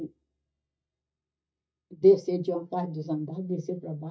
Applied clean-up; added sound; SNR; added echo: neural mask model DeepFilterNet 3.